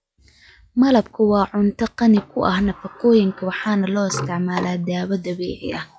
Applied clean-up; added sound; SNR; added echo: classical method log-MMSE.